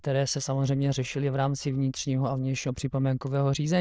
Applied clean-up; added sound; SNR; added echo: neural diffusion model UNIVERSE++.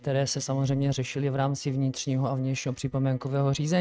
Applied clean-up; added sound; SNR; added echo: neural mask model RNNoise.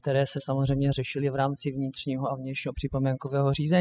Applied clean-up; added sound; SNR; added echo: classical method spectral subtraction.